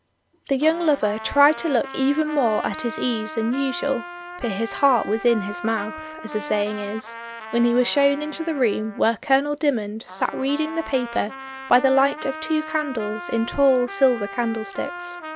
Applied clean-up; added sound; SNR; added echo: none; Trumpet; 13 dB; none.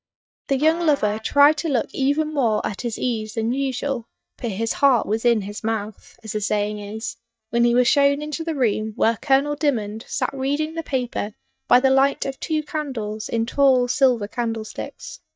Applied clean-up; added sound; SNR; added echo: neural mask model DeepFilterNet 3.